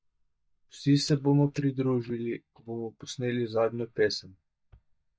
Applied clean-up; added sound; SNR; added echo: neural mask model DeepFilterNet 3.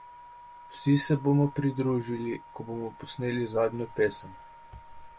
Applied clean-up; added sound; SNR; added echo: none; none; none; none.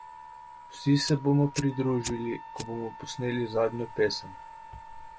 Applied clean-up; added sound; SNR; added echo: none; Wind instrument, woodwind instrument + Fire; 15 dB; none.